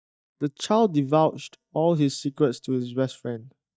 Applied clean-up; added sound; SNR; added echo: neural mask model DeepFilterNet 3.